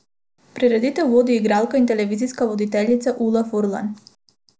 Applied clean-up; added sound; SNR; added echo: none; none; none; none.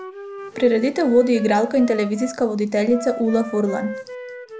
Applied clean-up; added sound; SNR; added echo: none; Wind instrument, woodwind instrument; 14 dB; none.